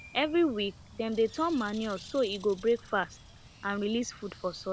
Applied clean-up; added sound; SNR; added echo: none; Bird; 20 dB; none.